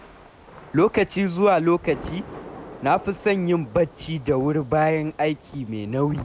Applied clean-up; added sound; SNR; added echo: none; Thunder / Rain; 20 dB; none.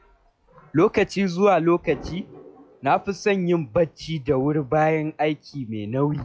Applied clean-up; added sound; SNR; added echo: classical method log-MMSE.